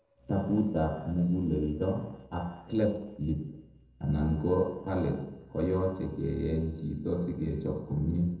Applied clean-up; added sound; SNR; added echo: neural separator model SepFormer DNS4.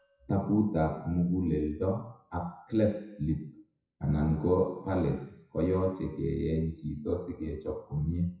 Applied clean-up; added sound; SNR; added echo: classical method WPE with log-MMSE.